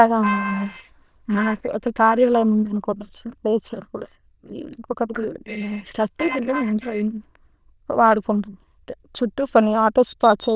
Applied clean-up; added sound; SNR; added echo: neural diffusion model UNIVERSE++.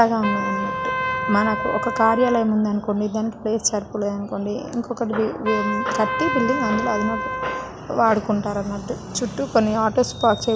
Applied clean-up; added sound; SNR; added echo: none; Trumpet; 7 dB; none.